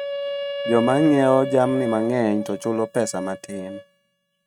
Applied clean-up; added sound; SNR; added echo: neural mask model RNNoise.